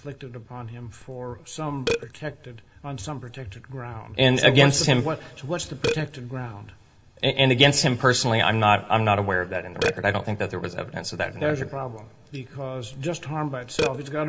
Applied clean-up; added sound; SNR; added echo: none; Burping, eructation; 12 dB; reverberation time 0.3 s.